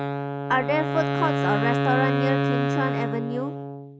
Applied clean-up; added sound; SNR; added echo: none; Wind instrument, woodwind instrument; -3 dB; none.